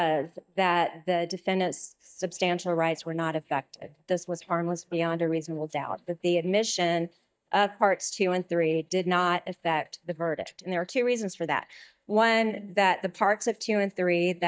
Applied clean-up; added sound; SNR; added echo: neural mask model DeepFilterNet 3.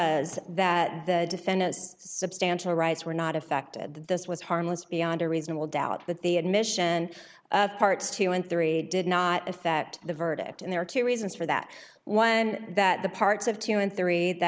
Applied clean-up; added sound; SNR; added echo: none; none; none; none.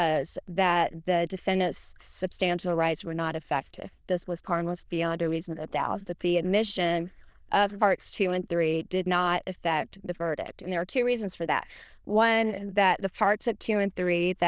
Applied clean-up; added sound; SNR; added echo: neural diffusion model UNIVERSE++.